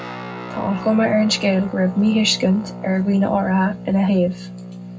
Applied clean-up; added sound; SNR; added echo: none; Guitar; 13 dB; reverberation time 0.3 s.